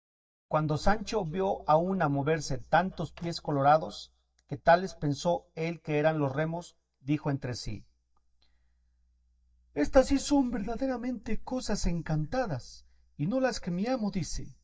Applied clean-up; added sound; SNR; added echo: neural mask model DeepFilterNet 3.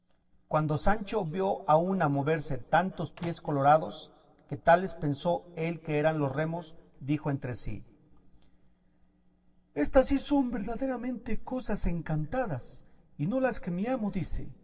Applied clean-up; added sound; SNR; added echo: neural separator model SepFormer DNS4.